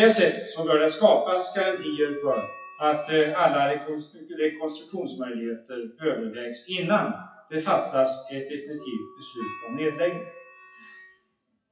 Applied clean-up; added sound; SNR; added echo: classical method WPE with log-MMSE.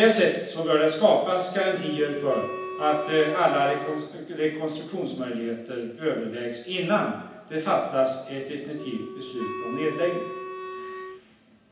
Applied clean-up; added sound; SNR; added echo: none; Wind instrument, woodwind instrument; 10 dB; reverberation time 0.9 s.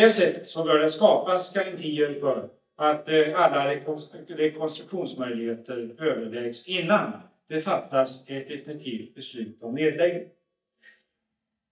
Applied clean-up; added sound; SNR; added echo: neural mask model DeepFilterNet 3.